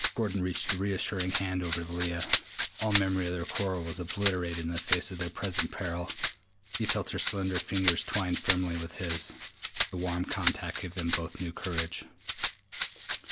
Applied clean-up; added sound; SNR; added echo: none; Rattle (instrument); -4 dB; none.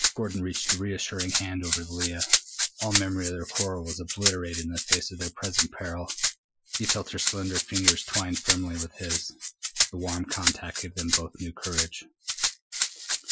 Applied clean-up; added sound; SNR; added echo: classical method Wiener filter.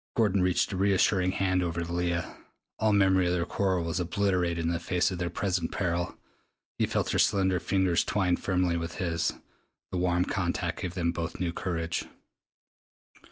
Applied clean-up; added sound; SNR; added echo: none; none; none; none.